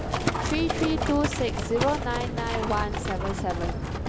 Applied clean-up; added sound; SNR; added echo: none; Livestock, farm animals, working animals; 0 dB; none.